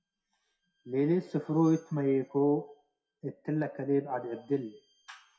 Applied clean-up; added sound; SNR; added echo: classical method WPE with log-MMSE.